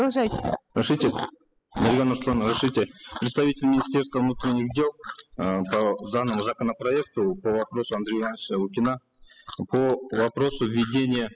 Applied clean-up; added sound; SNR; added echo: classical method spectral subtraction.